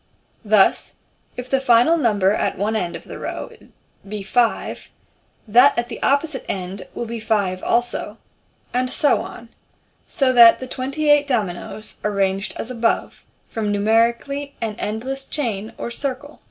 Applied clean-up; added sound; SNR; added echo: none; none; none; none.